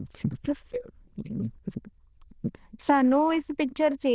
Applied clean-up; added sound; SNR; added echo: neural diffusion model UNIVERSE++.